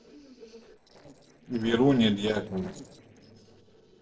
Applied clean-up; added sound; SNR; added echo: neural separator model SepFormer DNS4.